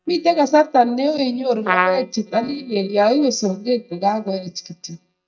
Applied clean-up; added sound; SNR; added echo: neural mask model DeepFilterNet 3.